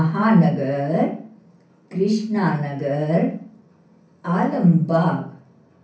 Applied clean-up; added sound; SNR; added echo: none; none; none; reverberation time 0.6 s.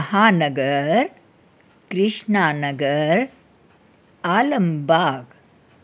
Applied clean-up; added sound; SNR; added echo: none; none; none; none.